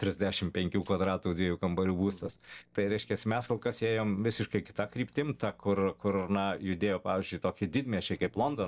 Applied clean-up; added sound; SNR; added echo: neural separator model SepFormer DNS4.